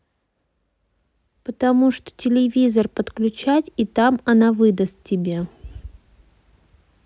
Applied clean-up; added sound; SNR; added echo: none; none; none; none.